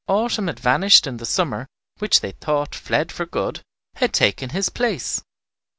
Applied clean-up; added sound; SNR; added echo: none; none; none; none.